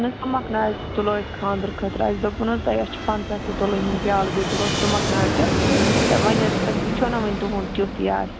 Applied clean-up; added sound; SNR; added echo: none; Fixed-wing aircraft, airplane; 0 dB; none.